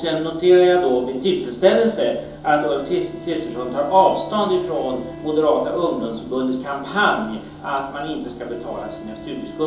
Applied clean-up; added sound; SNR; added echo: none; Wind instrument, woodwind instrument; 20 dB; reverberation time 2.8 s.